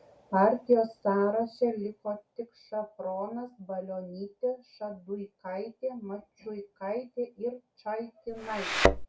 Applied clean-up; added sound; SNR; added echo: none; Thump, thud; -4 dB; none.